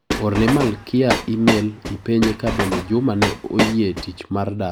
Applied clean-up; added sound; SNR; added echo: none; Train; 4 dB; none.